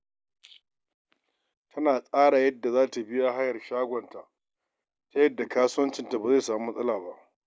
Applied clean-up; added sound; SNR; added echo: none; none; none; none.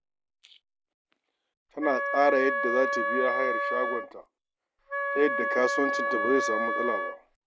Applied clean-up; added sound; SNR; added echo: none; Wind instrument, woodwind instrument; -1 dB; none.